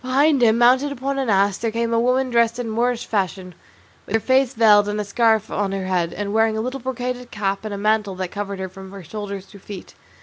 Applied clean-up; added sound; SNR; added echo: none; none; none; none.